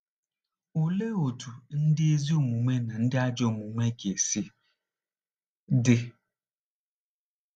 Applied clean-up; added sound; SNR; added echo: none; none; none; none.